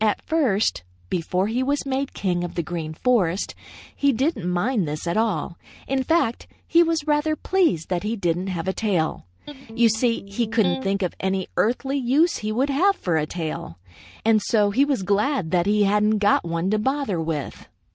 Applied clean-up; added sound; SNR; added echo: none; Electric guitar; 12 dB; none.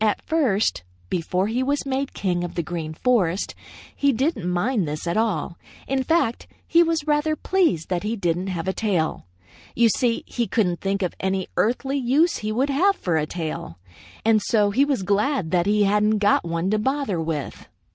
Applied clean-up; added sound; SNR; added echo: none; none; none; none.